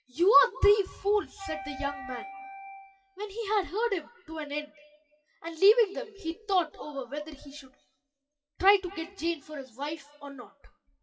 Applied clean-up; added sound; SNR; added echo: classical method WPE with log-MMSE.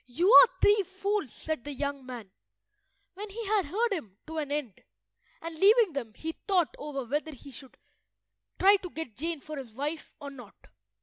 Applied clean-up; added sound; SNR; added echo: none; none; none; none.